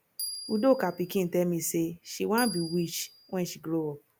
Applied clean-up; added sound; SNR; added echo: none; Bell; 13 dB; none.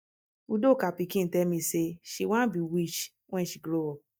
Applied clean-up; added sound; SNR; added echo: neural mask model DeepFilterNet 3.